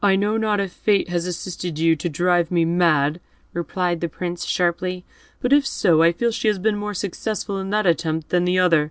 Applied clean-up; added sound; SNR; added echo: none; none; none; none.